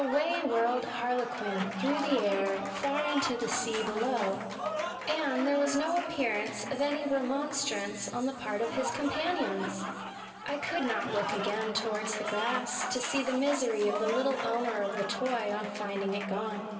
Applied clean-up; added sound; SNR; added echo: none; Applause / Crowd; 6 dB; reverberation time 2.7 s.